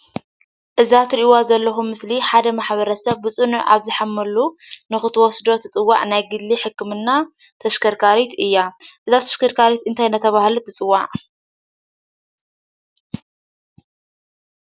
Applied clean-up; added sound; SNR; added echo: none; none; none; none.